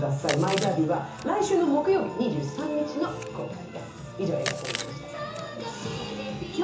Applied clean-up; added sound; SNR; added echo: none; Chewing, mastication; 13 dB; reverberation time 0.7 s.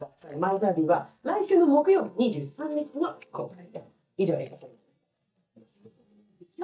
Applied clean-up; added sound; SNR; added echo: neural mask model DeepFilterNet 3.